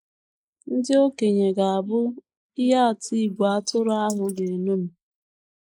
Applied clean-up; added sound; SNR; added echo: neural mask model Resemble Enhance denoiser.